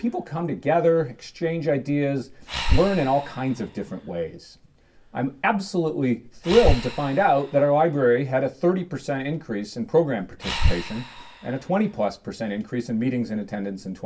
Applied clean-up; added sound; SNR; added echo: none; Breathing; 6 dB; reverberation time 0.2 s.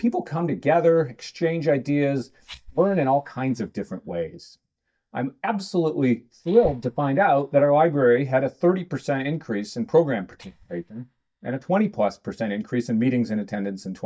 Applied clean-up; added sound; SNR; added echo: neural mask model DeepFilterNet 3.